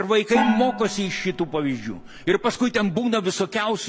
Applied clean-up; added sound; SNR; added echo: none; Gong; 7 dB; none.